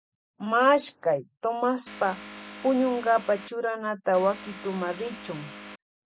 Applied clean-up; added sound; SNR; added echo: none; Vehicle; 15 dB; none.